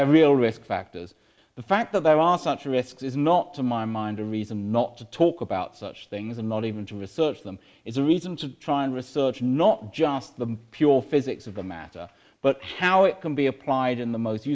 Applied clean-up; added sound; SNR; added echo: none; none; none; none.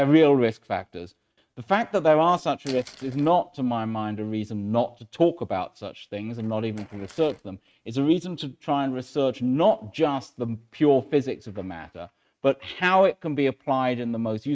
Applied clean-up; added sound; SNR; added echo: neural mask model RNNoise.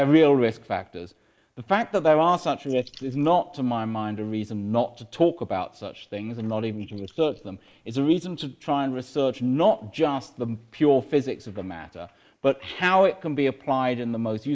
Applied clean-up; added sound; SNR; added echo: neural mask model Resemble Enhance denoiser.